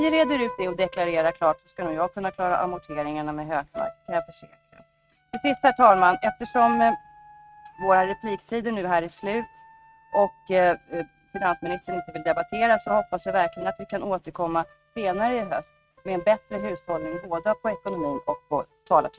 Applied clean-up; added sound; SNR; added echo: neural mask model RNNoise.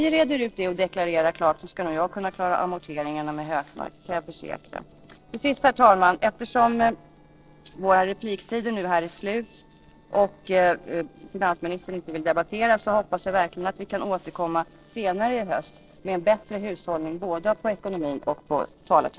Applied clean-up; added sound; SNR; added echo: neural separator model SepFormer DNS4.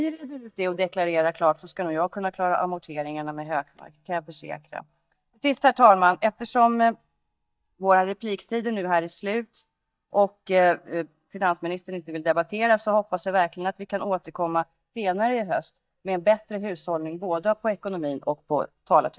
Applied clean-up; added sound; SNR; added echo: neural mask model DeepFilterNet 3.